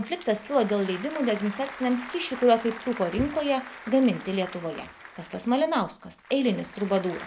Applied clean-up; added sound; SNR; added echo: none; Applause / Crowd; 16 dB; none.